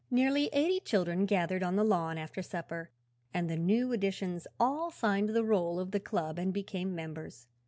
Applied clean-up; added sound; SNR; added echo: none; none; none; none.